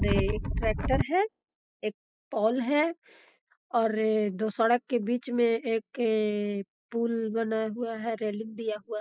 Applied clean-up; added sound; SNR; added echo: classical method spectral subtraction.